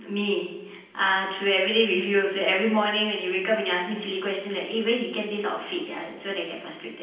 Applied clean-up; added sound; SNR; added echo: none; none; none; reverberation time 0.9 s.